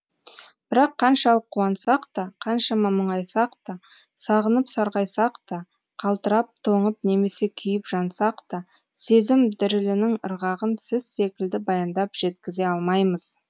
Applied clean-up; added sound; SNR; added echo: none; none; none; none.